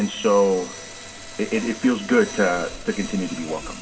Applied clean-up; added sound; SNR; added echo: none; Sawing; 13 dB; reverberation time 1.1 s.